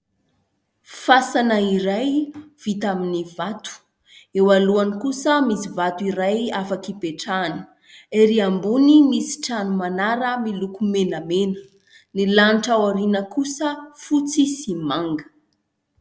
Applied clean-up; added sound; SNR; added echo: none; none; none; none.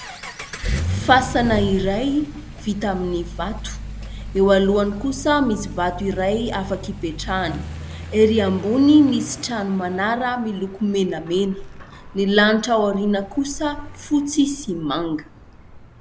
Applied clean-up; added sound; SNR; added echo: none; Accelerating, revving, vroom; 11 dB; none.